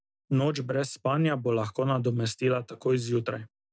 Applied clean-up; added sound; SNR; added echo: none; none; none; none.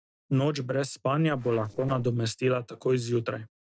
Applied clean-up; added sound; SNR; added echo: neural separator model SepFormer DNS4.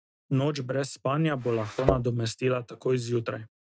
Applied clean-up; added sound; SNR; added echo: neural mask model RNNoise.